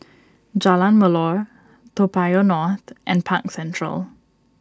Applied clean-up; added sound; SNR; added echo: none; none; none; none.